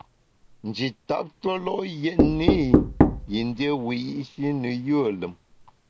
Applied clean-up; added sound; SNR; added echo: none; Knock; -1 dB; none.